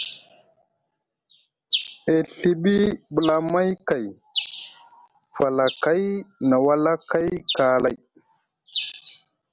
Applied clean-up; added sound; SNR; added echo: none; none; none; none.